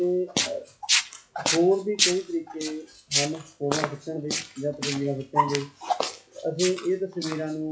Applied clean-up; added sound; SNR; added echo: classical method WPE with log-MMSE.